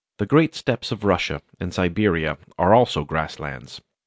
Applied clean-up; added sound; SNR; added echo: none; none; none; none.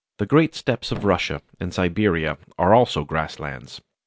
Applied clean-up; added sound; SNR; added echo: none; Thump, thud; 18 dB; none.